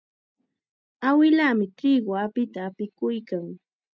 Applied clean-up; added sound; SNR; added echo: none; none; none; none.